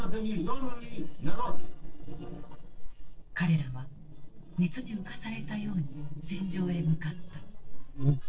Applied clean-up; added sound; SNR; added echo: neural separator model SepFormer DNS4.